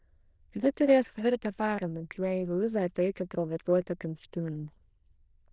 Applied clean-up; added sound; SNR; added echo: neural diffusion model UNIVERSE++.